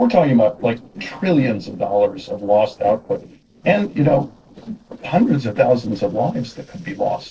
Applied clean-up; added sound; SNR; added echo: neural separator model SepFormer DNS4.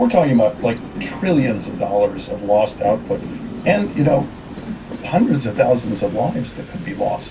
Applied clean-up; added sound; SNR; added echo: none; Train; 12 dB; reverberation time 0.1 s.